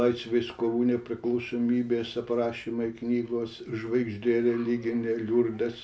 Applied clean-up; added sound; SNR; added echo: none; none; none; none.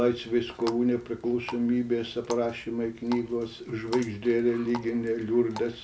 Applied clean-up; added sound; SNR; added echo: none; Water tap, faucet; 17 dB; none.